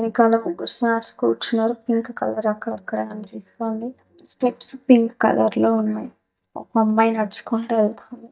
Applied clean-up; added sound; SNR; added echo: neural mask model DeepFilterNet 3.